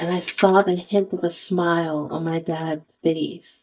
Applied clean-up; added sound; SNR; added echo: neural mask model DeepFilterNet 3.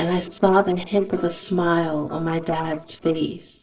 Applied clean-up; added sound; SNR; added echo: neural separator model SepFormer DNS4.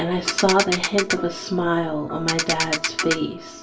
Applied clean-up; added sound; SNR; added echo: none; Ratchet, pawl; 3 dB; reverberation time 0.3 s.